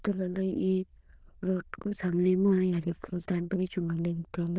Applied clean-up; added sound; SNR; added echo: neural diffusion model UNIVERSE++.